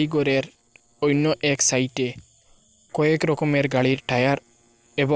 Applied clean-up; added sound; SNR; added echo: neural separator model SepFormer DNS4.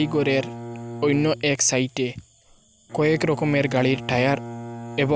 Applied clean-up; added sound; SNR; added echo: none; Bowed string instrument; 13 dB; none.